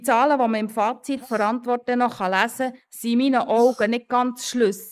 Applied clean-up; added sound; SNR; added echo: neural mask model Resemble Enhance denoiser.